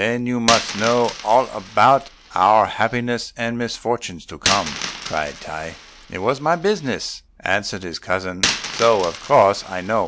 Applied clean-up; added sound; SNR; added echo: none; Coin (dropping); 10 dB; none.